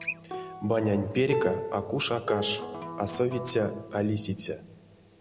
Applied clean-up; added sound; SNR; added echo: none; Acoustic guitar; 7 dB; none.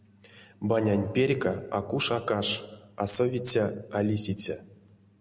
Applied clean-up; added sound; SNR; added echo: none; none; none; none.